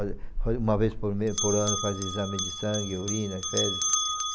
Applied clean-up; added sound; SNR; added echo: none; Bell; 1 dB; none.